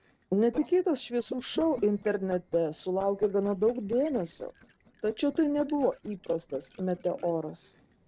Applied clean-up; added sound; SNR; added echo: neural separator model SepFormer DNS4.